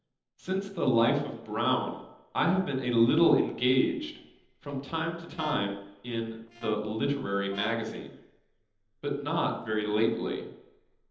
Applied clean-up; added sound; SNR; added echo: neural separator model SepFormer DNS4.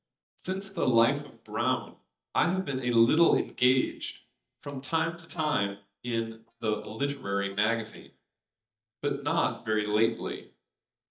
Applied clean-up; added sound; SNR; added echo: neural mask model DeepFilterNet 3.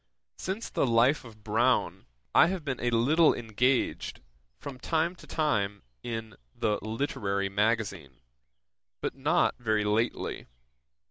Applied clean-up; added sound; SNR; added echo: none; none; none; none.